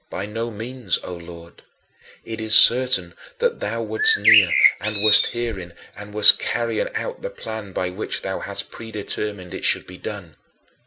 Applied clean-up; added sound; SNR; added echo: none; Bird; -3 dB; none.